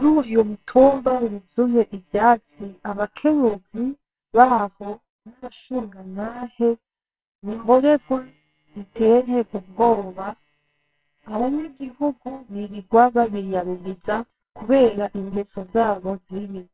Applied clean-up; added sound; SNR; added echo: neural separator model SepFormer WHAMR!.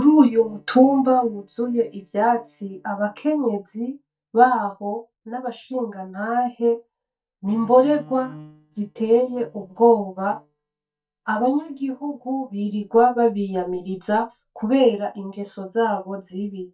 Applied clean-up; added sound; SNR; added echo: neural mask model DeepFilterNet 3.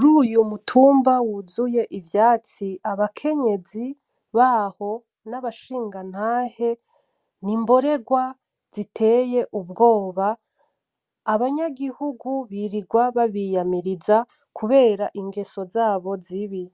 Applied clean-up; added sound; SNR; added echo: none; none; none; none.